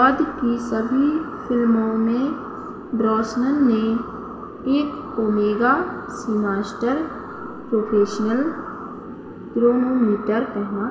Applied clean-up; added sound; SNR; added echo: none; none; none; reverberation time 2.7 s.